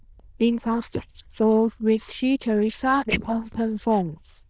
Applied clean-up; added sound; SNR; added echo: neural diffusion model UNIVERSE++.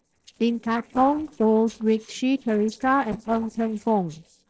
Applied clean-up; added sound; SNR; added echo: neural separator model SepFormer DNS4.